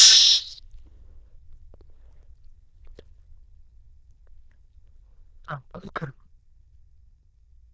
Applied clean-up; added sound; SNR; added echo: neural diffusion model UNIVERSE++.